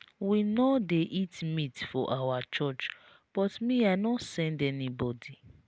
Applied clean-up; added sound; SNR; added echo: none; none; none; none.